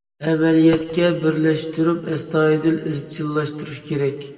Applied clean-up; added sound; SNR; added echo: none; none; none; reverberation time 1.7 s.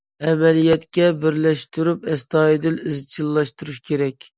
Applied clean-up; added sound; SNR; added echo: none; none; none; none.